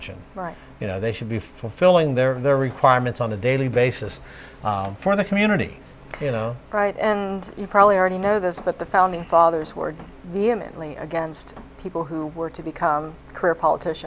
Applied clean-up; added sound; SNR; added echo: none; none; none; none.